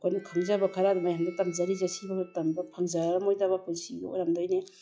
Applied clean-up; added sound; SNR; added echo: classical method log-MMSE.